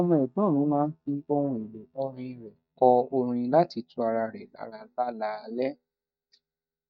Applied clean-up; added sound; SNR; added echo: neural mask model DeepFilterNet 3.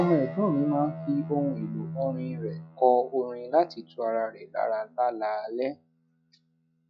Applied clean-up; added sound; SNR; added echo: classical method log-MMSE.